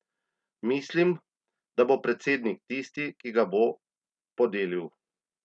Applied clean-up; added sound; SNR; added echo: none; none; none; none.